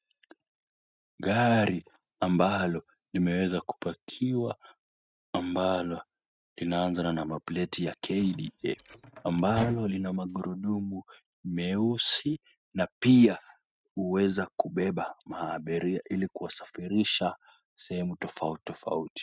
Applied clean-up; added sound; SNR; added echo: neural mask model RNNoise.